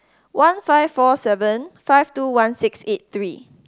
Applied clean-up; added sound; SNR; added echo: none; none; none; none.